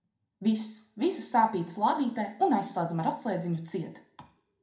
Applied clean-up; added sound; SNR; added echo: none; none; none; reverberation time 0.4 s.